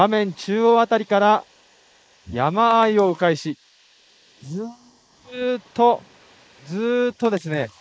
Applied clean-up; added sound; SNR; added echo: neural mask model Resemble Enhance denoiser.